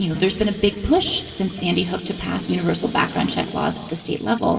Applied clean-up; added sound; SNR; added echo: none; Sink (filling or washing) / Water tap, faucet; 14 dB; reverberation time 2.3 s.